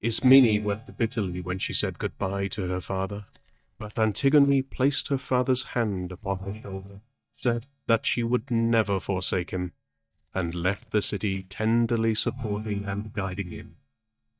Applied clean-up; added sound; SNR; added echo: neural mask model DeepFilterNet 3.